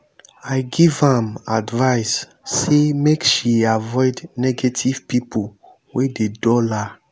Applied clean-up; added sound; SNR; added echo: none; none; none; none.